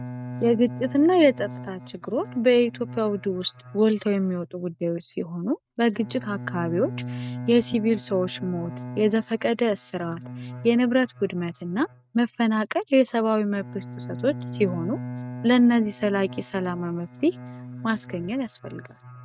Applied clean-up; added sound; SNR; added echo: neural mask model RNNoise.